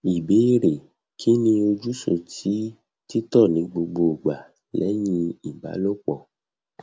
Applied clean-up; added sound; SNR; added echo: none; none; none; none.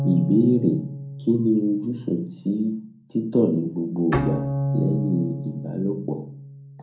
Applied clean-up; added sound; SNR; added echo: none; Bowed string instrument; 6 dB; reverberation time 0.5 s.